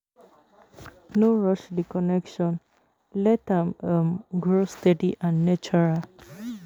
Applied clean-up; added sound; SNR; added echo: none; none; none; none.